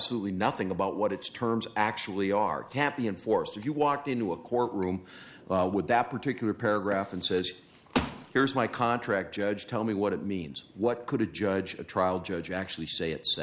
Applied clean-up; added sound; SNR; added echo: none; none; none; none.